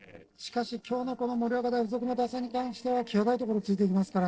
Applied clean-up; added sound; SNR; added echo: neural separator model SepFormer DNS4.